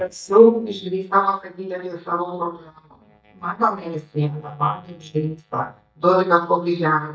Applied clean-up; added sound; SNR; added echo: neural mask model DeepFilterNet 3.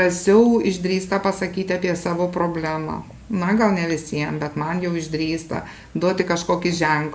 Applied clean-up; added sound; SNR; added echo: none; none; none; none.